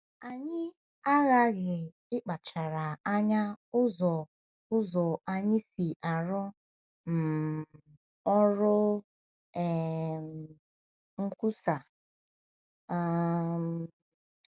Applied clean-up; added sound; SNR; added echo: none; none; none; none.